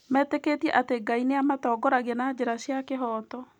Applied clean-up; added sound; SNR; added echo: none; none; none; none.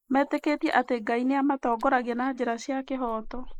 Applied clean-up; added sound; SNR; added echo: neural mask model Resemble Enhance denoiser.